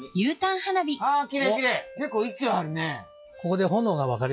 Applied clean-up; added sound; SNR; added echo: classical method log-MMSE.